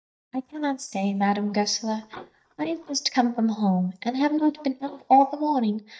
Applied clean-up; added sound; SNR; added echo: neural mask model DeepFilterNet 3.